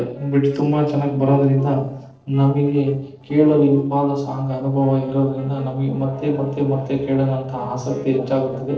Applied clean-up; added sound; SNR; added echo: neural separator model SepFormer DNS4.